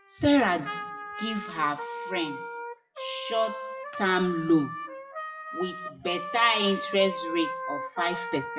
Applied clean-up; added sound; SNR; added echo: classical method WPE with log-MMSE.